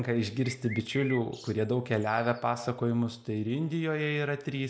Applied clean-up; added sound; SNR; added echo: neural mask model Resemble Enhance denoiser.